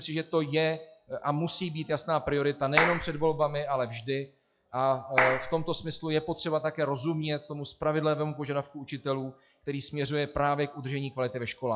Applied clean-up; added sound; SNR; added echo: classical method log-MMSE.